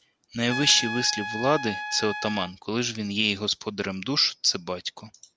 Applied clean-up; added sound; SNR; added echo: none; Trumpet; 10 dB; none.